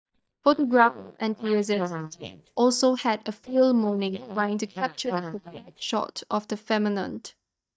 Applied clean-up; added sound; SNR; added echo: neural mask model DeepFilterNet 3.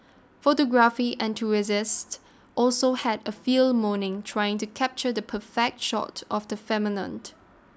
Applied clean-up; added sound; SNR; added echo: none; none; none; none.